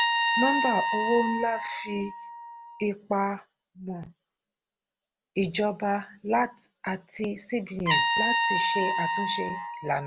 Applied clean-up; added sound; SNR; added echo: none; Trumpet; 0 dB; none.